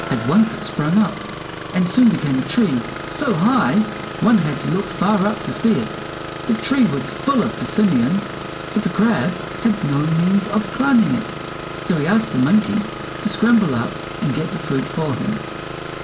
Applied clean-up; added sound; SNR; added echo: none; Engine starting; 10 dB; reverberation time 2.3 s.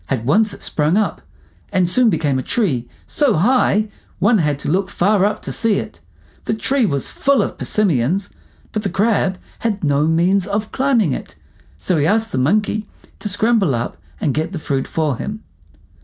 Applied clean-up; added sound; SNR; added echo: none; none; none; none.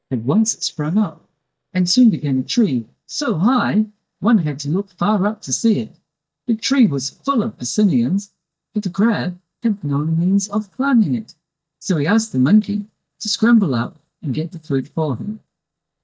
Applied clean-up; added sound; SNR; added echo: neural mask model DeepFilterNet 3.